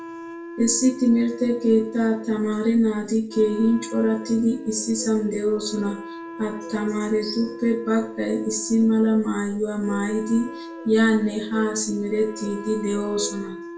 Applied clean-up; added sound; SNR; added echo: none; Wind instrument, woodwind instrument; 14 dB; reverberation time 0.4 s.